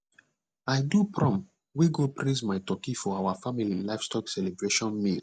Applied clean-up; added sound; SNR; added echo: none; none; none; none.